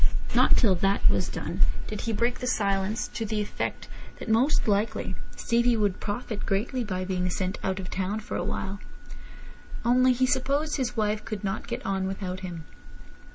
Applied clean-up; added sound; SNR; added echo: none; none; none; none.